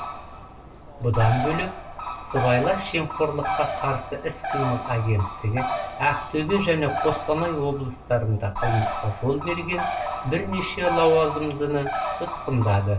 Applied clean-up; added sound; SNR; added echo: none; Bird; 5 dB; reverberation time 0.2 s.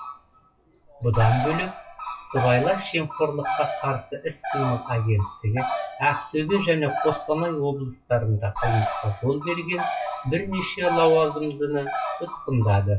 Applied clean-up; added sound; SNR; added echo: classical method WPE with log-MMSE.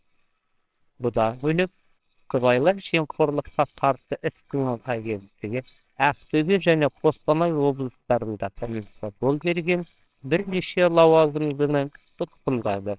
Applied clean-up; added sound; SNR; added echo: neural separator model SepFormer WHAMR!.